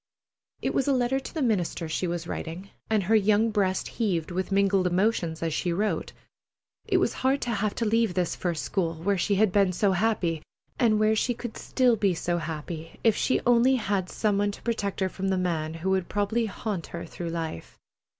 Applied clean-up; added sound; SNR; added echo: none; none; none; none.